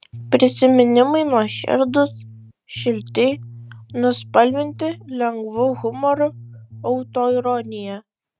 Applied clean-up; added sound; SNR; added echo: neural mask model RNNoise.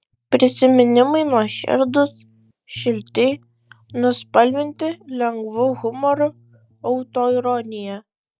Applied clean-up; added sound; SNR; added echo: neural mask model DeepFilterNet 3.